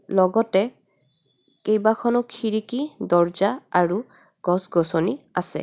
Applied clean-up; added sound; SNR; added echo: none; none; none; none.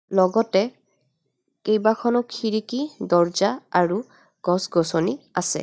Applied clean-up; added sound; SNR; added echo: neural mask model DeepFilterNet 3.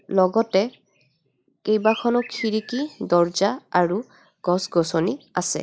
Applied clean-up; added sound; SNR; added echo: neural mask model Resemble Enhance denoiser.